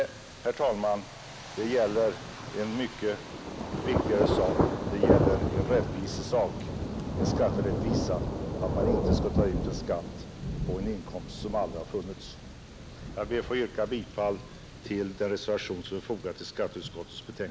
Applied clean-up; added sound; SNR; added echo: none; Thunder; 0 dB; none.